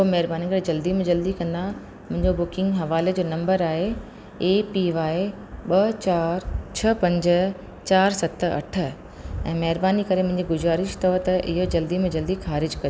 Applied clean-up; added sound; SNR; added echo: none; none; none; none.